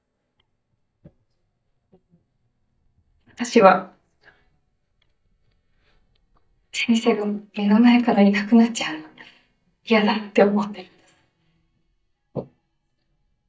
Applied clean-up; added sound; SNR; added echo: neural mask model DeepFilterNet 3.